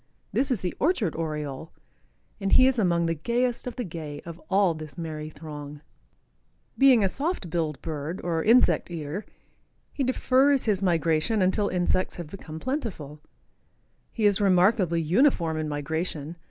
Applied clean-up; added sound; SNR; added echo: none; none; none; none.